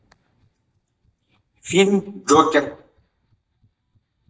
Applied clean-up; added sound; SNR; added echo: neural mask model DeepFilterNet 3.